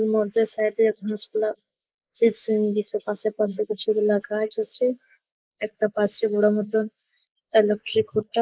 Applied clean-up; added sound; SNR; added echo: neural mask model Resemble Enhance denoiser.